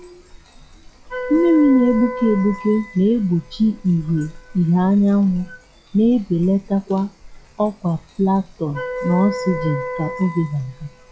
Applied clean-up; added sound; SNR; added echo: classical method log-MMSE.